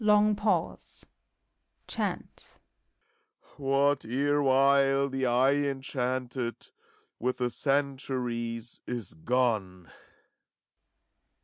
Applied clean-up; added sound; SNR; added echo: none; none; none; none.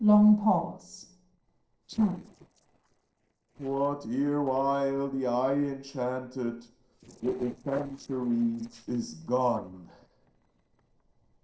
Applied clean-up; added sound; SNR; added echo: neural separator model SepFormer DNS4.